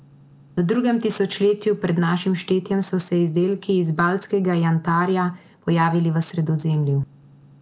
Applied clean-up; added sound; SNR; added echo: none; none; none; none.